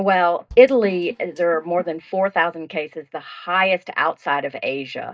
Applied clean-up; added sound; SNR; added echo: neural mask model DeepFilterNet 3.